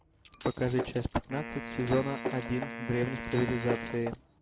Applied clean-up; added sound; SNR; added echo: none; Wind instrument, woodwind instrument + Shatter; 6 dB; none.